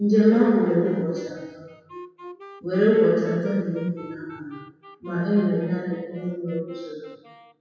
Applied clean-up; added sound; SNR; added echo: classical method WPE with log-MMSE.